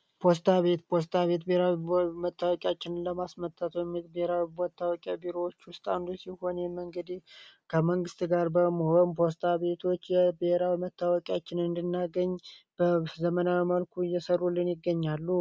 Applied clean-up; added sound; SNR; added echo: none; none; none; none.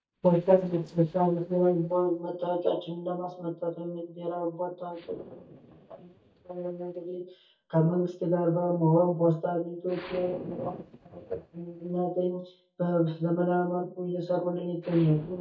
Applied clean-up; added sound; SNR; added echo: neural mask model DeepFilterNet 3.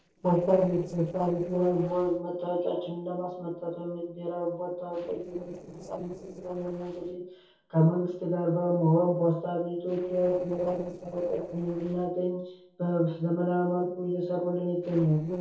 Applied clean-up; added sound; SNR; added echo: neural separator model SepFormer DNS4.